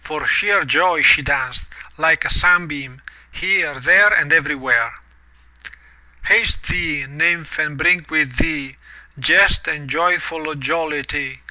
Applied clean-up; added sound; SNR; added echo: none; none; none; none.